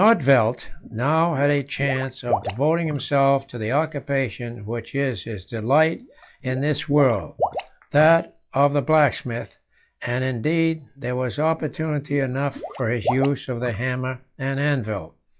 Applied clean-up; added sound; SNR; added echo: classical method log-MMSE.